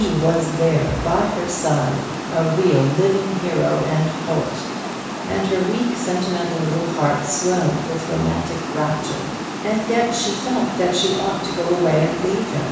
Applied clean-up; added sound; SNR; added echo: none; Water; 6 dB; reverberation time 1.1 s.